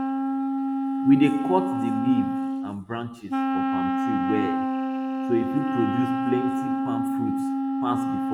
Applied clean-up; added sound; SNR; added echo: none; Wind instrument, woodwind instrument; -2 dB; none.